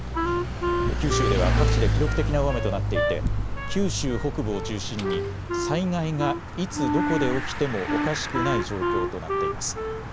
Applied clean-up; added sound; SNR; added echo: none; Mechanisms / Bicycle + Wind instrument, woodwind instrument; -3 dB; none.